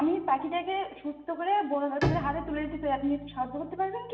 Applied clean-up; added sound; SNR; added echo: none; Bowed string instrument; 8 dB; reverberation time 1.3 s.